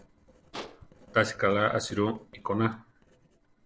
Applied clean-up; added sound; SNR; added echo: neural separator model SepFormer DNS4.